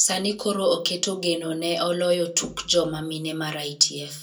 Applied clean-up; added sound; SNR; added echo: none; none; none; reverberation time 0.2 s.